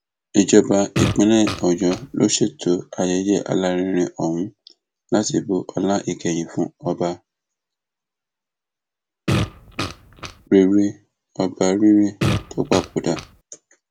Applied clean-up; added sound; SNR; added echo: none; Fart; 4 dB; none.